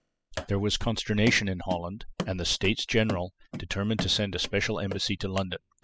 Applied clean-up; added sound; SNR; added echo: classical method spectral subtraction.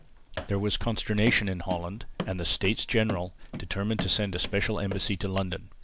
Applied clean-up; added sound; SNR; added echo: none; Run; 12 dB; none.